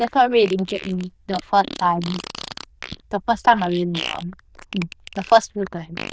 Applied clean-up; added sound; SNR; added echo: neural diffusion model UNIVERSE++.